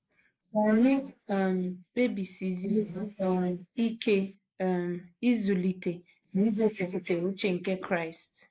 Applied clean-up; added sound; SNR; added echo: neural mask model Resemble Enhance denoiser.